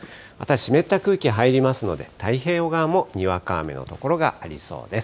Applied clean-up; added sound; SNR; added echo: none; none; none; none.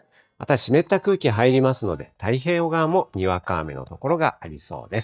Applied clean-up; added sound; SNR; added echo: neural mask model DeepFilterNet 3.